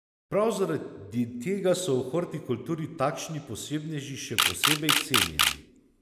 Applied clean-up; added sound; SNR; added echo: none; Camera; -3 dB; none.